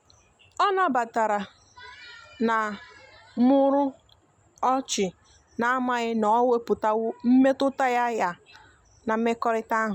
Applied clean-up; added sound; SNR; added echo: none; none; none; none.